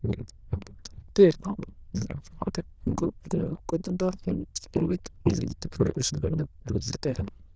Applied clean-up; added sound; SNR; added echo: neural diffusion model UNIVERSE++.